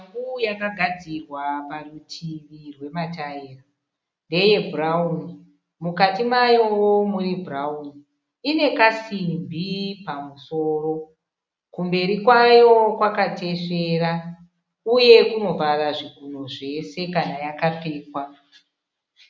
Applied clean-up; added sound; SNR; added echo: none; none; none; none.